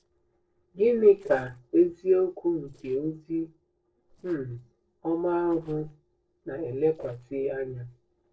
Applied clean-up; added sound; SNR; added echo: neural separator model SepFormer DNS4.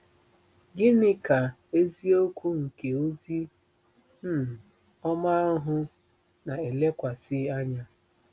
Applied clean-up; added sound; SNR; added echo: none; none; none; none.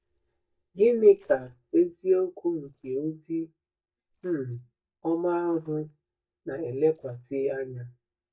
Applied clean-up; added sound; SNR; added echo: neural mask model DeepFilterNet 3.